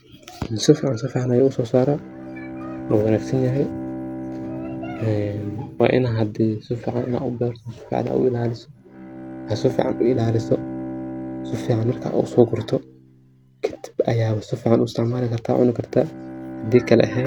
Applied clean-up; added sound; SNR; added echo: none; Bowed string instrument; 12 dB; none.